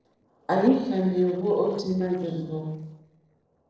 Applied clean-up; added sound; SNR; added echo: neural separator model SepFormer DNS4.